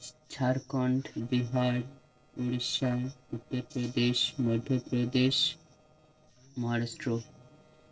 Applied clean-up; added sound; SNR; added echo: neural separator model SepFormer DNS4.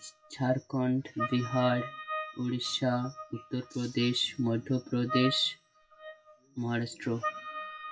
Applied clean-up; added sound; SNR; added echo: classical method WPE with log-MMSE.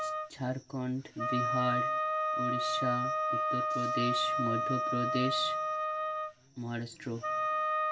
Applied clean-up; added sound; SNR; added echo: none; Wind instrument, woodwind instrument; -4 dB; reverberation time 0.2 s.